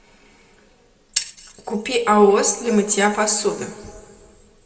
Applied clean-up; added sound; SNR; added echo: none; none; none; reverberation time 1.6 s.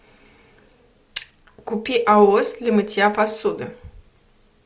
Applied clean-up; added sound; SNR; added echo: none; none; none; none.